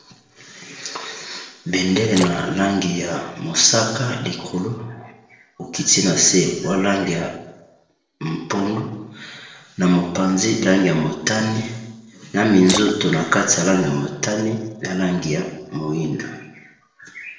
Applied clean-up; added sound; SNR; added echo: neural separator model SepFormer DNS4.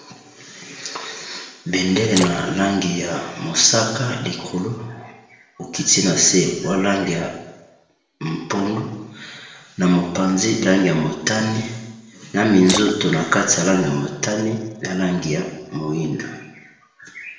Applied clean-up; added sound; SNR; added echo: none; Splash, splatter; 11 dB; reverberation time 1.0 s.